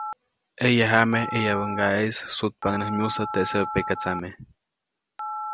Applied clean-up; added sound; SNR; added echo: none; Telephone; 9 dB; none.